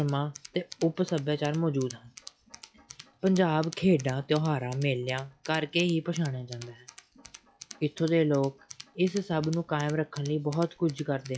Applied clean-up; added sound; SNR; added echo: classical method log-MMSE.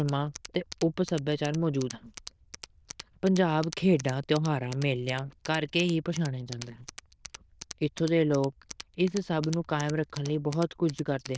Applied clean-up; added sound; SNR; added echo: neural diffusion model UNIVERSE++.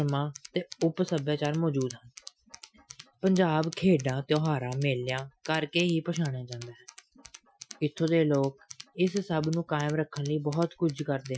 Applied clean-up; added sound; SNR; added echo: classical method Wiener filter.